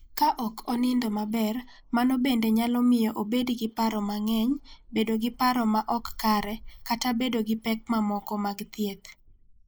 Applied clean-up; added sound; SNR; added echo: neural mask model Resemble Enhance denoiser.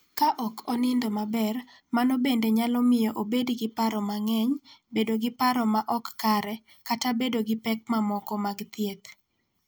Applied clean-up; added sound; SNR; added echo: none; none; none; none.